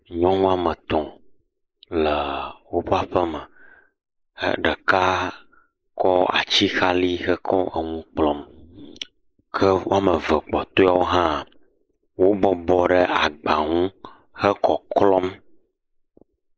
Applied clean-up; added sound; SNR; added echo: neural mask model Resemble Enhance denoiser.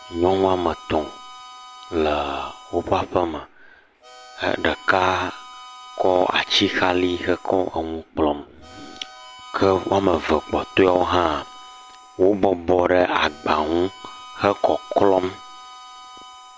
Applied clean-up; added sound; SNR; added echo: none; Harmonica; 20 dB; none.